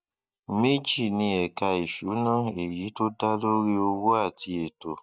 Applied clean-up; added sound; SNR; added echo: neural mask model DeepFilterNet 3.